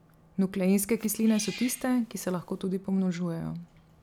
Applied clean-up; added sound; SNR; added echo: none; Cat; 20 dB; none.